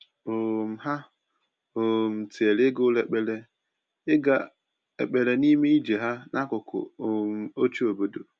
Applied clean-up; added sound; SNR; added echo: none; none; none; none.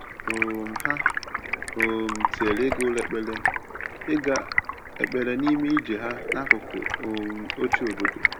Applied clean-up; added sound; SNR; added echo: none; Stream; 0 dB; none.